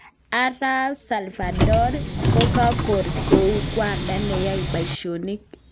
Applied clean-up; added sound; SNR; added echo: none; Subway, metro, underground; -2 dB; none.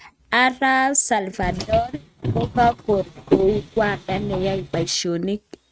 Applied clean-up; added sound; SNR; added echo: neural mask model RNNoise.